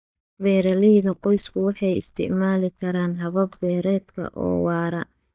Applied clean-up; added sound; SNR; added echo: neural mask model DeepFilterNet 3.